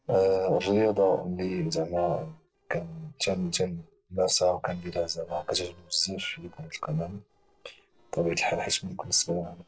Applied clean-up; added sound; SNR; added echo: neural separator model SepFormer DNS4.